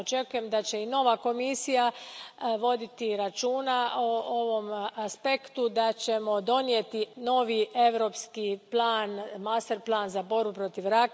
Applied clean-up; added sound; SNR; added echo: none; none; none; none.